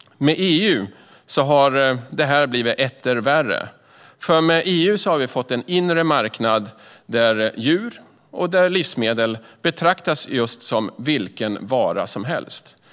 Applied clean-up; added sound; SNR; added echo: none; none; none; none.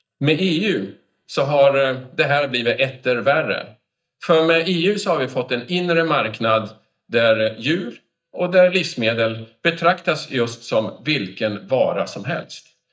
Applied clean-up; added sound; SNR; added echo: neural mask model DeepFilterNet 3.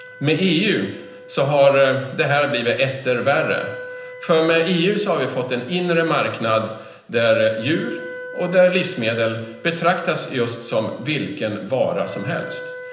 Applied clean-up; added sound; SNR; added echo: none; Wind instrument, woodwind instrument; 18 dB; reverberation time 0.9 s.